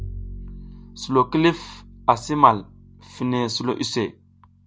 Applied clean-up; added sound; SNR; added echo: none; Bowed string instrument; 17 dB; none.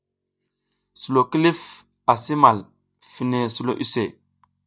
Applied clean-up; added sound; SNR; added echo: neural mask model DeepFilterNet 3.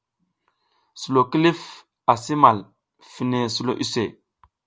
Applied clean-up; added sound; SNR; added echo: none; none; none; none.